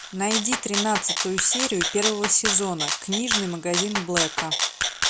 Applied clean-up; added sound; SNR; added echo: none; Rattle (instrument); 1 dB; none.